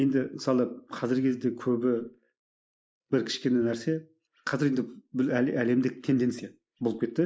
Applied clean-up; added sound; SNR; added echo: neural mask model Resemble Enhance denoiser.